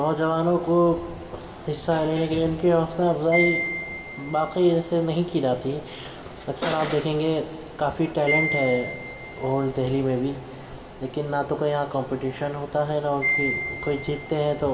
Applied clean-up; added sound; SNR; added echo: none; Wind chime; 10 dB; reverberation time 2.1 s.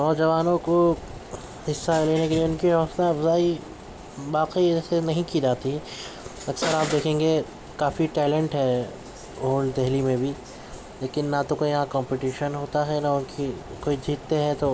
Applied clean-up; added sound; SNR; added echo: none; none; none; none.